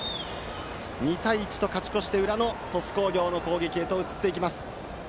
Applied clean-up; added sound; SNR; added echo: none; none; none; none.